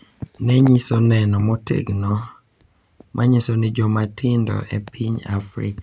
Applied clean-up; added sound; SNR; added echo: none; none; none; none.